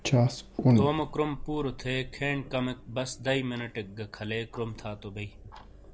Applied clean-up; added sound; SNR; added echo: none; Clock; -1 dB; none.